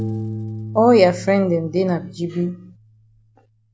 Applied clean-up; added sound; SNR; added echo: none; Piano; 12 dB; none.